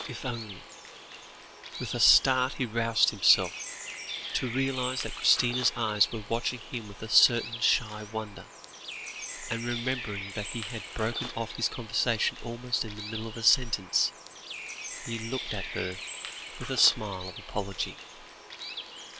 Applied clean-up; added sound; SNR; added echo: none; Bird; 9 dB; none.